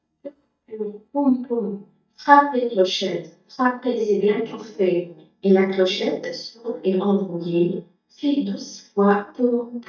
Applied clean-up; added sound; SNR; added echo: neural mask model DeepFilterNet 3.